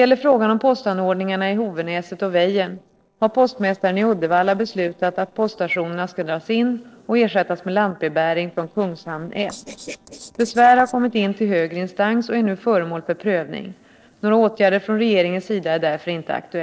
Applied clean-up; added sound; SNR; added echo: neural separator model SepFormer DNS4.